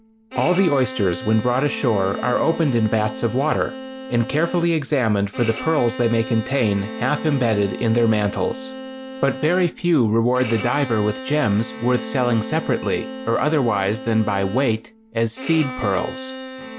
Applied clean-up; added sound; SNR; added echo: none; Bowed string instrument + Bowed string instrument; 11 dB; none.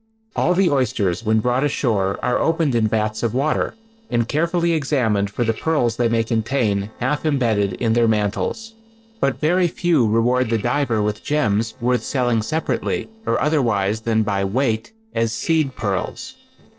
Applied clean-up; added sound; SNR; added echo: neural separator model SepFormer DNS4.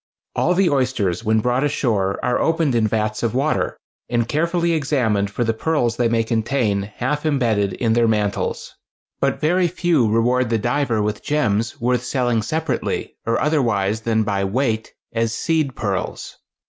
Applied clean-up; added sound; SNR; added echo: none; none; none; none.